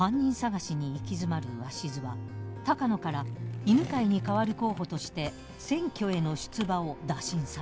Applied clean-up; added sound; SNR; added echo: none; Skateboard; 16 dB; none.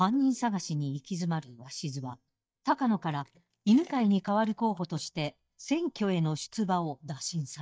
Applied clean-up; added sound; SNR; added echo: neural mask model DeepFilterNet 3.